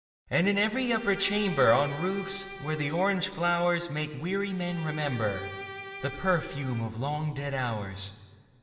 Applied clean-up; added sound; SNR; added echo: none; Bowed string instrument; 13 dB; reverberation time 1.9 s.